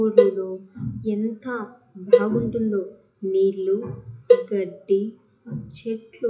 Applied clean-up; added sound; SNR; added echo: classical method WPE with log-MMSE.